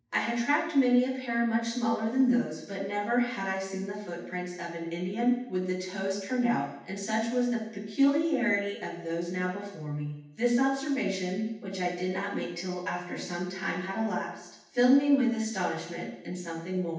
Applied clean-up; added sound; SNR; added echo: none; none; none; reverberation time 0.9 s.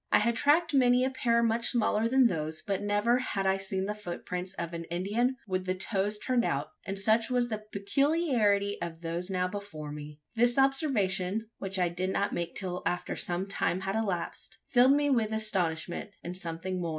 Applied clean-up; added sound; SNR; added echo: none; none; none; none.